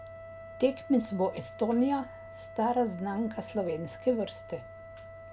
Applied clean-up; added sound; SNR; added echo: none; Wind instrument, woodwind instrument; 15 dB; none.